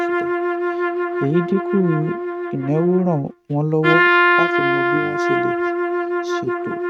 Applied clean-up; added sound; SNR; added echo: neural mask model RNNoise.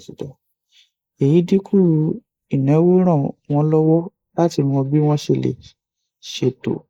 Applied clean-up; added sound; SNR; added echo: neural mask model Resemble Enhance denoiser.